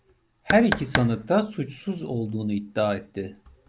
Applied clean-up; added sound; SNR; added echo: none; Knock; 4 dB; none.